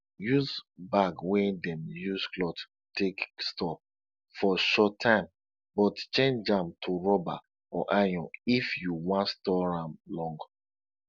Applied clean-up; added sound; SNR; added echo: none; none; none; none.